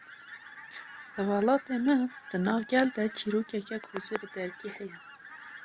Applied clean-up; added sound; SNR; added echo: none; Fowl; 16 dB; none.